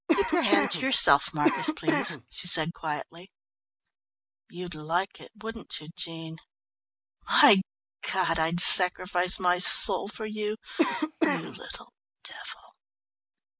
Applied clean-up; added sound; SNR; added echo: none; Cough; 4 dB; none.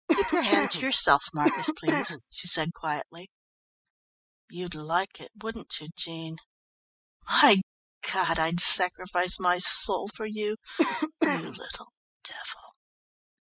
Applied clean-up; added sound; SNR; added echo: classical method spectral subtraction.